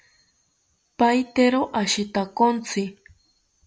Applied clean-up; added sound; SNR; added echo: none; none; none; none.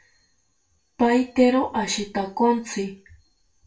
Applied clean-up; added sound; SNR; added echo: none; none; none; reverberation time 0.2 s.